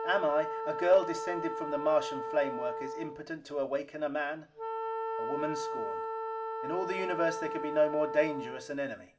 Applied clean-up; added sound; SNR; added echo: none; Wind instrument, woodwind instrument; 5 dB; reverberation time 0.4 s.